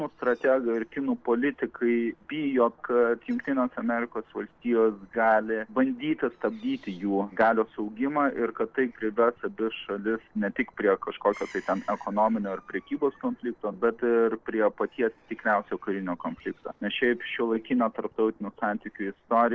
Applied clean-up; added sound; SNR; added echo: neural separator model SepFormer DNS4.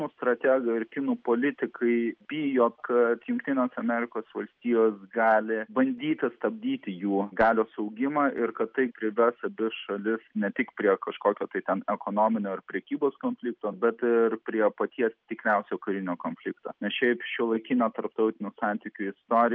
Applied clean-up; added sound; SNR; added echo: none; none; none; none.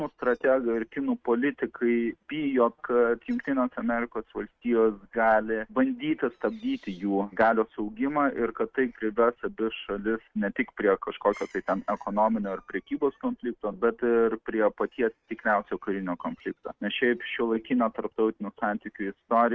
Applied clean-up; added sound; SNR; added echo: neural mask model RNNoise.